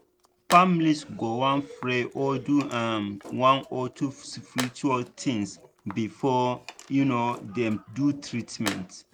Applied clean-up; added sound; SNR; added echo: none; Tools; 17 dB; none.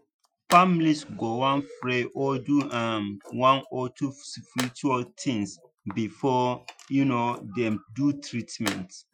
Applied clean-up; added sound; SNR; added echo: classical method Wiener filter.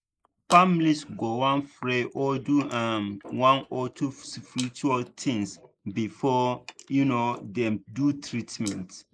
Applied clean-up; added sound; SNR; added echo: neural mask model Resemble Enhance denoiser.